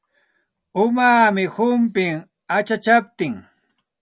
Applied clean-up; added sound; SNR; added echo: none; none; none; none.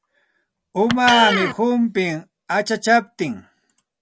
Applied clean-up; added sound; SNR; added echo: none; Electric guitar; 7 dB; none.